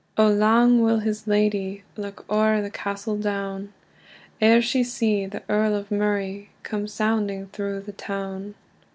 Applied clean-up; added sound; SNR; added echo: none; none; none; none.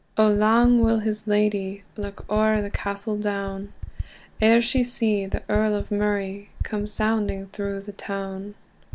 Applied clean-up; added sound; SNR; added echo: none; Typing; 11 dB; none.